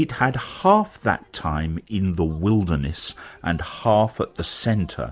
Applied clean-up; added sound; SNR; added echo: none; none; none; none.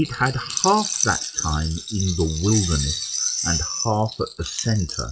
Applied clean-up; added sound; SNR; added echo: classical method WPE with log-MMSE.